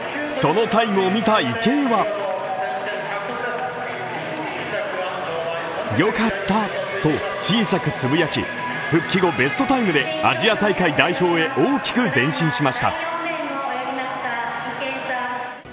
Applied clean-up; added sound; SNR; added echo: none; none; none; none.